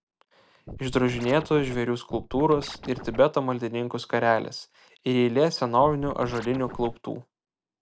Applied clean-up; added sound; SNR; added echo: none; Scratching (performance technique); 13 dB; none.